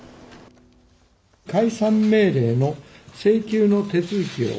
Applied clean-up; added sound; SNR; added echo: none; none; none; none.